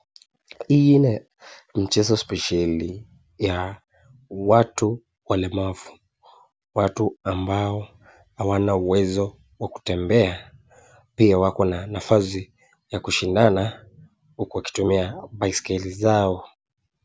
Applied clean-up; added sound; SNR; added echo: none; none; none; none.